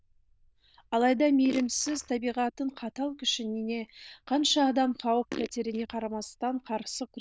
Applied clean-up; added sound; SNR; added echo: neural diffusion model UNIVERSE++.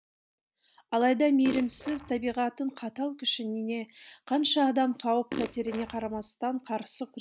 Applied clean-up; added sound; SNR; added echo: none; Fart; 10 dB; none.